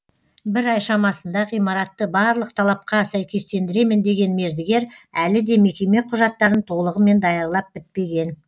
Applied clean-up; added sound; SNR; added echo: none; none; none; none.